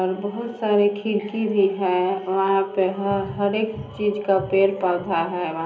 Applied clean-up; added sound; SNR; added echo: none; none; none; reverberation time 0.5 s.